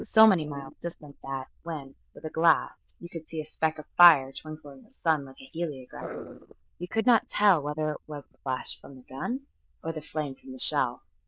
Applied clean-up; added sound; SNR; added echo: neural diffusion model UNIVERSE++.